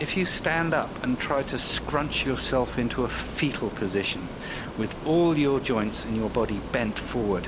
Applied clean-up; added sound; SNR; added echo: none; Ocean; 10 dB; none.